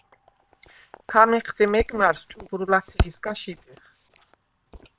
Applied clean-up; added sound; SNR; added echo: neural separator model SepFormer WHAM!.